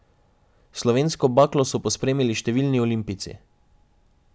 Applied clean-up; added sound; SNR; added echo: none; none; none; none.